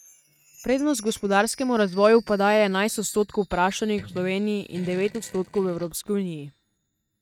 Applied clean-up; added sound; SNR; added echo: neural mask model RNNoise.